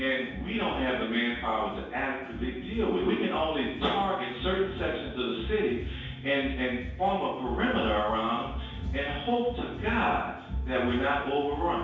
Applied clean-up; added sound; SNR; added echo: none; none; none; reverberation time 0.6 s.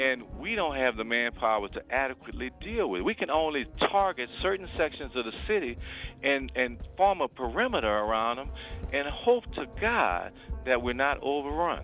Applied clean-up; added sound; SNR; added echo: none; none; none; none.